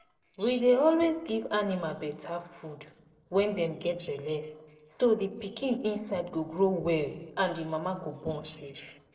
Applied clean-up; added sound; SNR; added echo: neural separator model SepFormer DNS4.